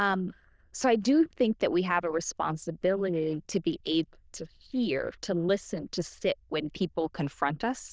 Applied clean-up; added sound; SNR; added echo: neural diffusion model UNIVERSE++.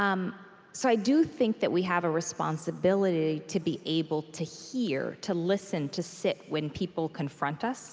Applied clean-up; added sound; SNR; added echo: none; none; none; none.